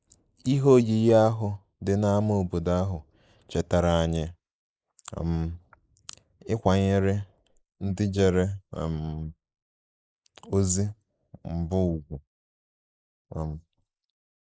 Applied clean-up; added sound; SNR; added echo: neural mask model Resemble Enhance denoiser.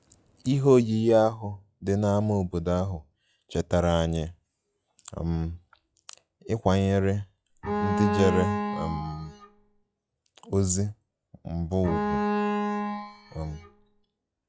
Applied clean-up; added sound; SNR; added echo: classical method log-MMSE.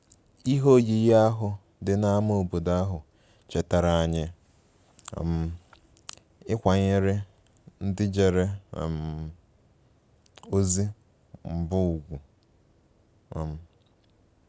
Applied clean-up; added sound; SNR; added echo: none; none; none; none.